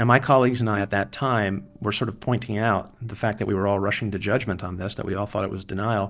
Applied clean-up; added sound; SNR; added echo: neural separator model SepFormer DNS4.